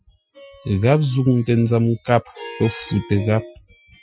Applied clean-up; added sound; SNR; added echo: classical method Wiener filter.